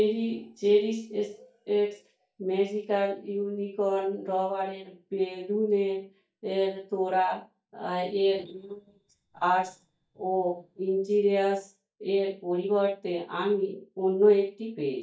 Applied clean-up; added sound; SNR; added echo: neural mask model DeepFilterNet 3.